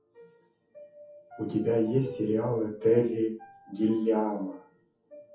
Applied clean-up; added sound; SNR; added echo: classical method WPE with log-MMSE.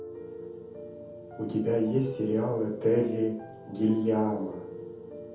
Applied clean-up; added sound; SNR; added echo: none; Piano; 13 dB; reverberation time 0.6 s.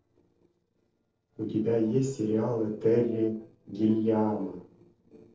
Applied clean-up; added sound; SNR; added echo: neural separator model SepFormer DNS4.